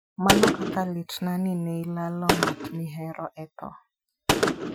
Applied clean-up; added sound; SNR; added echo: classical method Wiener filter.